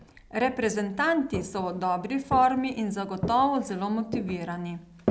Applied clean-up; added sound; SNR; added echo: none; Walk, footsteps; 10 dB; none.